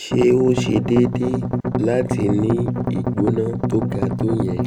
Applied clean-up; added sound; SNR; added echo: none; Strum; 2 dB; none.